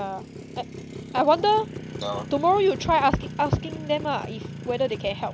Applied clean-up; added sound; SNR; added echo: none; Motorcycle; 11 dB; none.